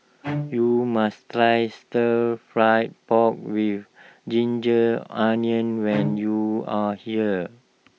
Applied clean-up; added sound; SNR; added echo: none; Bowed string instrument; 11 dB; none.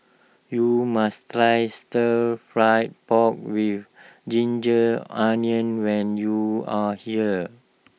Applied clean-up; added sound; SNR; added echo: none; none; none; none.